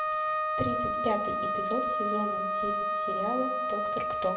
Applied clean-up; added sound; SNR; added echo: none; Wind instrument, woodwind instrument; -5 dB; reverberation time 0.8 s.